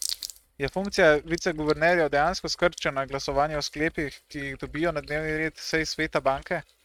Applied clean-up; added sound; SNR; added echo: neural mask model RNNoise.